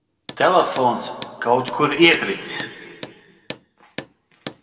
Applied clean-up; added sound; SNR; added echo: none; Hammer; 17 dB; reverberation time 2.0 s.